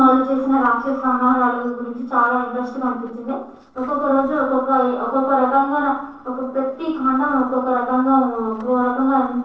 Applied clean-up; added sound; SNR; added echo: neural separator model SepFormer DNS4.